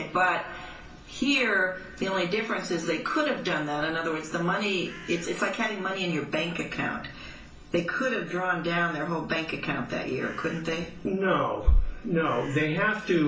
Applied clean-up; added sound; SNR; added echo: none; Bird; 16 dB; reverberation time 0.4 s.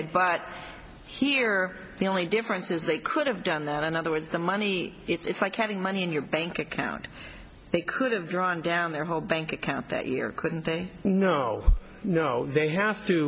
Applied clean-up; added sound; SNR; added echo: none; none; none; none.